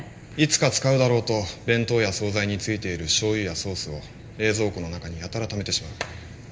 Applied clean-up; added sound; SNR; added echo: none; none; none; reverberation time 0.8 s.